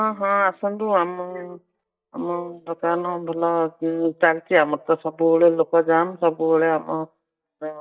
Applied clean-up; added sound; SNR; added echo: neural mask model DeepFilterNet 3.